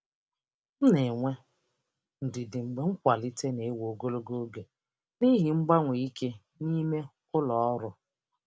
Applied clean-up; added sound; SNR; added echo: none; none; none; none.